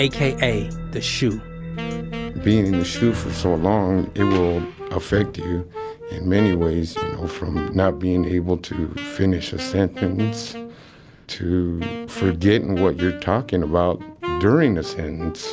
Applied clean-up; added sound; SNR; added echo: none; Wind instrument, woodwind instrument; 11 dB; none.